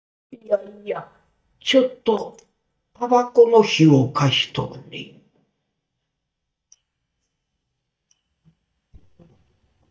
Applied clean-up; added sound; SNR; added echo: neural mask model DeepFilterNet 3.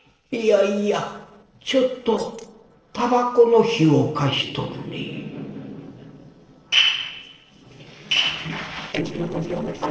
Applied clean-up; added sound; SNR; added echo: neural separator model SepFormer DNS4.